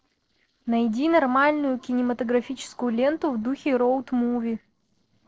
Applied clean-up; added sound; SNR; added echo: neural separator model SepFormer DNS4.